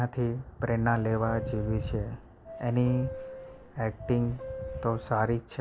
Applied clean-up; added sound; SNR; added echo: none; Subway, metro, underground / Doorbell; 13 dB; none.